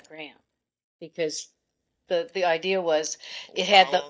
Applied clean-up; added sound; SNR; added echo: neural mask model DeepFilterNet 3.